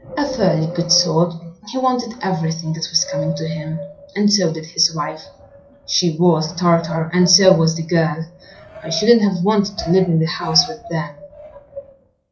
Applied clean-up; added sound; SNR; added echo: classical method WPE with log-MMSE.